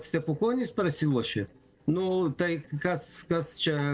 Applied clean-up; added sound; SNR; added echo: neural separator model SepFormer DNS4.